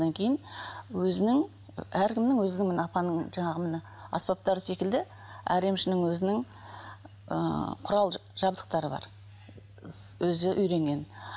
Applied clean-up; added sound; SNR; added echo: none; none; none; none.